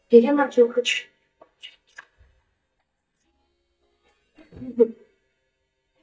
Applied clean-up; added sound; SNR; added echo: neural mask model DeepFilterNet 3.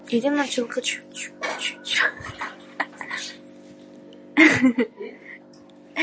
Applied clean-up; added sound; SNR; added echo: none; none; none; none.